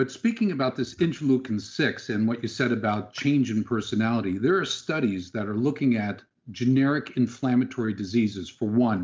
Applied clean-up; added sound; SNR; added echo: none; none; none; none.